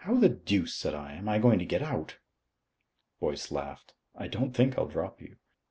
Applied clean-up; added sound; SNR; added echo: none; none; none; none.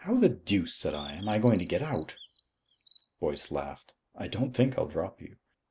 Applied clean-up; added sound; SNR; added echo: none; Bird; 9 dB; none.